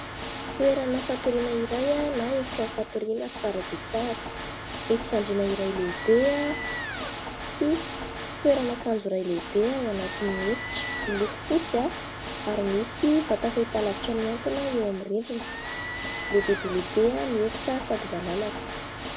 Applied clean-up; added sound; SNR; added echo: none; Squeak + Water / Mechanisms; 6 dB; none.